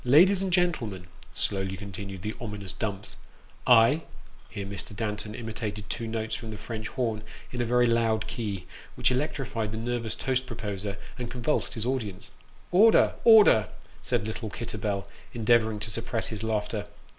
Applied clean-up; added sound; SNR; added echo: none; none; none; none.